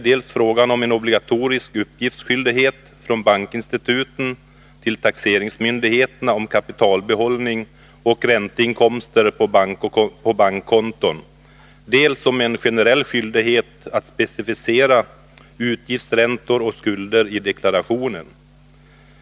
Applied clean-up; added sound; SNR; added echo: none; none; none; none.